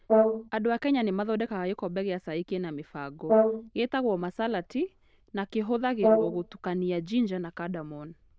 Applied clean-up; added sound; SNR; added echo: neural diffusion model UNIVERSE++.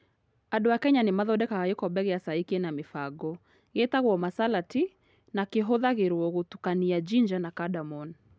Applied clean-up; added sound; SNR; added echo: none; none; none; none.